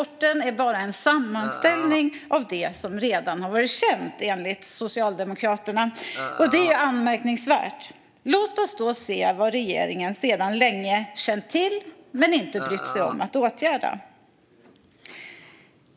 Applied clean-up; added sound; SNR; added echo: none; Burping, eructation; 8 dB; none.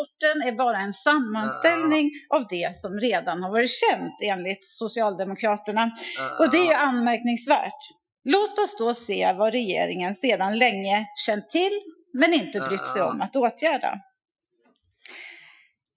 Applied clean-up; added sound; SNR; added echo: classical method Wiener filter.